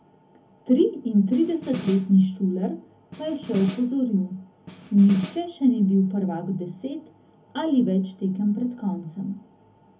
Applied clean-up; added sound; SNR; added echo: none; Snare drum; 14 dB; reverberation time 0.3 s.